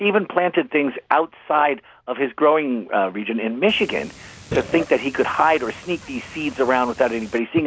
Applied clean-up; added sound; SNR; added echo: none; Burping, eructation; 16 dB; none.